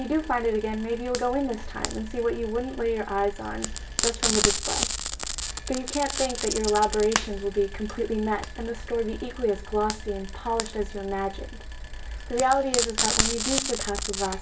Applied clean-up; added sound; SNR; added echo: none; Frying (food); 4 dB; reverberation time 0.2 s.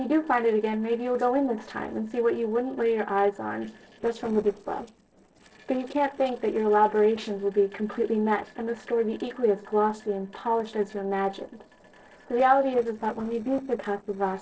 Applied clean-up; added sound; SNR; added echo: neural separator model SepFormer DNS4.